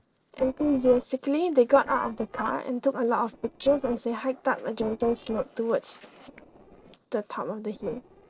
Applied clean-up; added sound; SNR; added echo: neural separator model SepFormer DNS4.